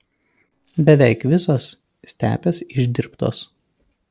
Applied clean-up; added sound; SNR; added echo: neural separator model SepFormer DNS4.